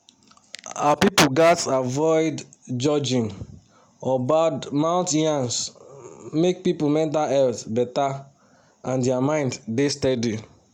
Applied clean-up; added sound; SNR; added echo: none; none; none; none.